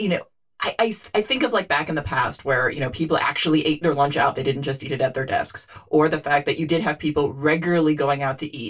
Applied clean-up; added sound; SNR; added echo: none; none; none; reverberation time 0.2 s.